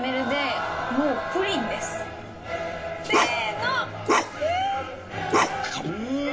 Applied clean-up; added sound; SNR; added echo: none; Bark; 0 dB; reverberation time 0.2 s.